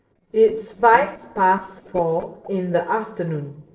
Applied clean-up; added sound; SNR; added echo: neural separator model SepFormer DNS4.